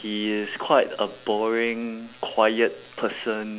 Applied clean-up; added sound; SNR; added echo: none; none; none; none.